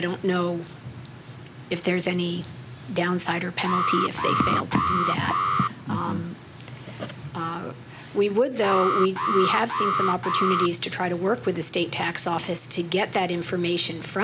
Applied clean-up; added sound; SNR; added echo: none; Alarm; 1 dB; none.